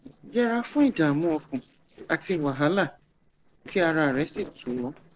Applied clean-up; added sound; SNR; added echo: neural separator model SepFormer DNS4.